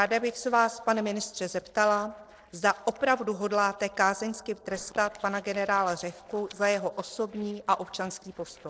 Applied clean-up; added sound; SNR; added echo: neural separator model SepFormer DNS4.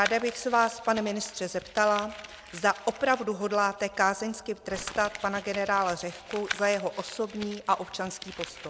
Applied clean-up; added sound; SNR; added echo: none; Crumpling, crinkling; 14 dB; none.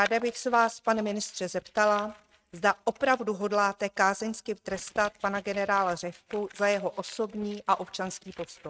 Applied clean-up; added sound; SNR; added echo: neural mask model RNNoise.